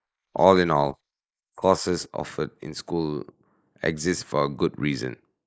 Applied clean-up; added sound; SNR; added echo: neural mask model Resemble Enhance denoiser.